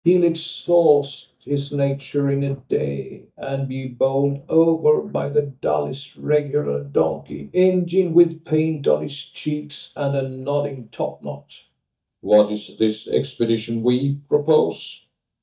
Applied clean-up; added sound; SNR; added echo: neural mask model DeepFilterNet 3.